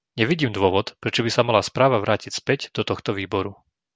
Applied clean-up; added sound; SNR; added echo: none; none; none; none.